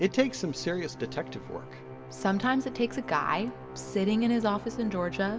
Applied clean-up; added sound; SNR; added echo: none; Musical instrument; 13 dB; reverberation time 1.2 s.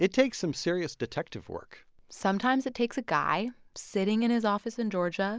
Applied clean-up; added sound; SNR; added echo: none; none; none; none.